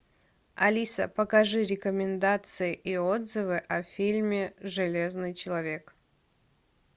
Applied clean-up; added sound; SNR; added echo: none; none; none; none.